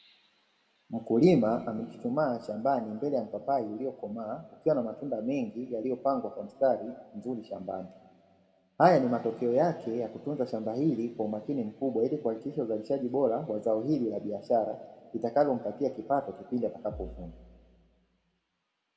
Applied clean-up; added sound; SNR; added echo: none; Bass drum; 18 dB; reverberation time 1.5 s.